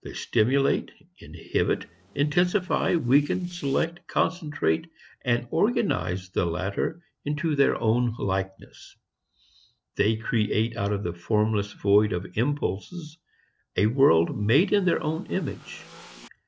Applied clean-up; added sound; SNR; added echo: neural separator model SepFormer DNS4.